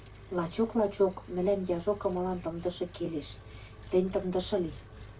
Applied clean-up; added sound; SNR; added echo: none; Engine; 16 dB; reverberation time 0.2 s.